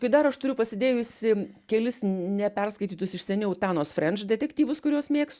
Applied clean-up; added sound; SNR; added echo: none; none; none; none.